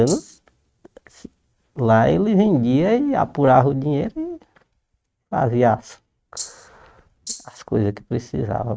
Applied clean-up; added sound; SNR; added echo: neural mask model RNNoise.